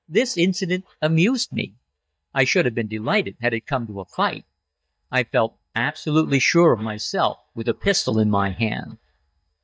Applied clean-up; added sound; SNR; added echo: neural mask model DeepFilterNet 3.